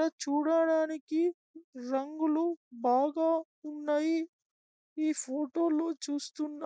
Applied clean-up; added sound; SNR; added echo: none; none; none; none.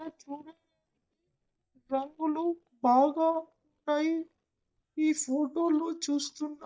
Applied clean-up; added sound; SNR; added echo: neural mask model DeepFilterNet 3.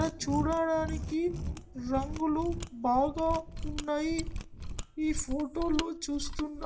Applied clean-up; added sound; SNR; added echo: none; Mechanisms; 6 dB; reverberation time 0.5 s.